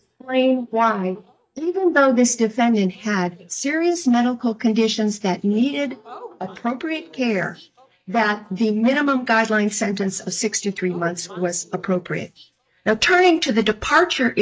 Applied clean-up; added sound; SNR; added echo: neural mask model DeepFilterNet 3.